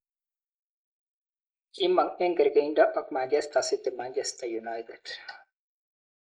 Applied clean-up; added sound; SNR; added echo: neural mask model Resemble Enhance denoiser.